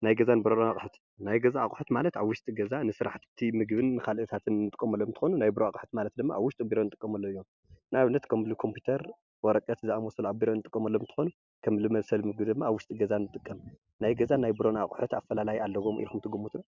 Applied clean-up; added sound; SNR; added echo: none; none; none; none.